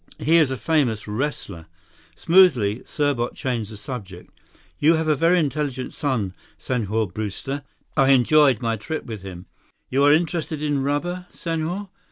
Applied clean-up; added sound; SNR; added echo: none; none; none; none.